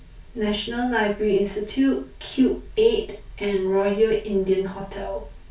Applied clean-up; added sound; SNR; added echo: none; none; none; reverberation time 0.3 s.